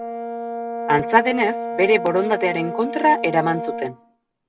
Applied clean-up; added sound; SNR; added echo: none; Brass instrument; 7 dB; none.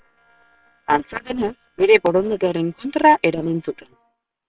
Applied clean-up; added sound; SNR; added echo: neural separator model SepFormer WHAM!.